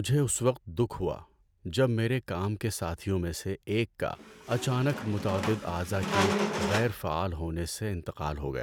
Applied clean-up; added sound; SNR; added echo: none; Squeak; 3 dB; none.